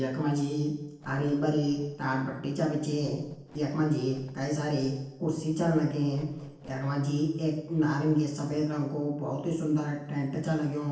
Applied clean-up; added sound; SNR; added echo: neural separator model SepFormer DNS4.